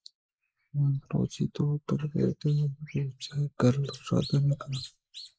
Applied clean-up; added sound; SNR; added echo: neural mask model Resemble Enhance denoiser.